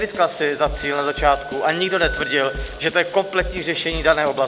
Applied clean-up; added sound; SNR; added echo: none; Wind instrument, woodwind instrument + Drum kit; 11 dB; none.